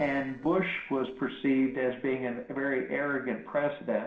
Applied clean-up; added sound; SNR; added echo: neural separator model SepFormer DNS4.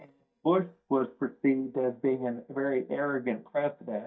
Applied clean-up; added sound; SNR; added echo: neural mask model DeepFilterNet 3.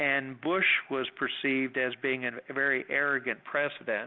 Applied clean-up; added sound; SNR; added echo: none; none; none; none.